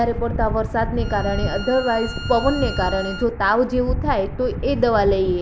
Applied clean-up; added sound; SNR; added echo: none; Bowed string instrument; 15 dB; none.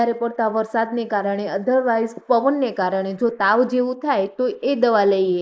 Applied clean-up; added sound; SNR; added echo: neural mask model Resemble Enhance denoiser.